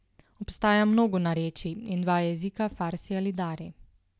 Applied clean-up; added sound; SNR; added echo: none; none; none; none.